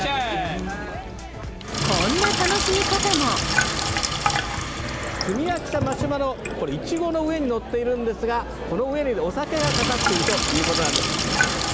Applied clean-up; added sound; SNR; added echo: none; Sink (filling or washing); 0 dB; none.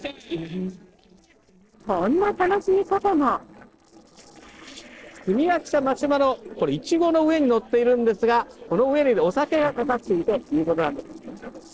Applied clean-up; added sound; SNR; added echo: neural separator model SepFormer DNS4.